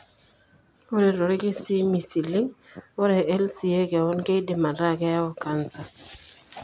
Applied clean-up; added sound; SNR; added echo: none; none; none; none.